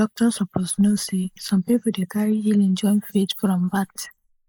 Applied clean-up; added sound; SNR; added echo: neural mask model Resemble Enhance denoiser.